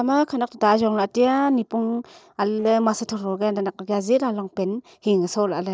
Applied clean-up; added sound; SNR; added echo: neural separator model SepFormer DNS4.